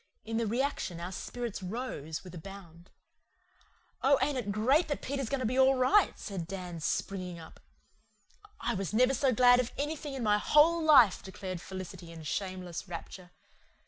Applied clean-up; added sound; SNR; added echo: none; none; none; none.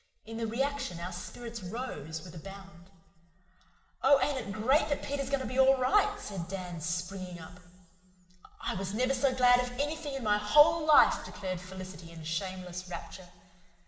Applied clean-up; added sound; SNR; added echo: none; none; none; reverberation time 2.5 s.